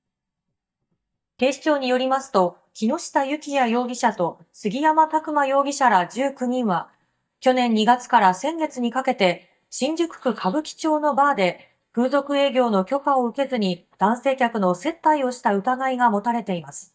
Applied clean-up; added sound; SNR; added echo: neural mask model DeepFilterNet 3.